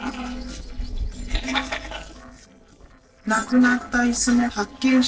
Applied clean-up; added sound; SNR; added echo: neural separator model SepFormer DNS4.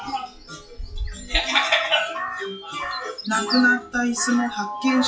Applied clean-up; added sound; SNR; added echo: classical method WPE with log-MMSE.